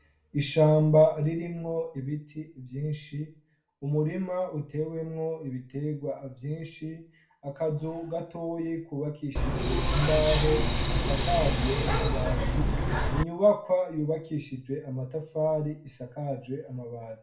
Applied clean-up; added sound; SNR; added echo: none; Hiss; -3 dB; reverberation time 0.4 s.